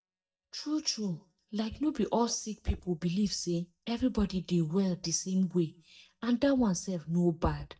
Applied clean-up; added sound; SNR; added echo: neural mask model DeepFilterNet 3.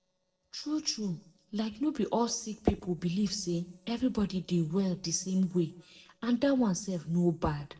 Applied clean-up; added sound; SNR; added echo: neural separator model SepFormer DNS4.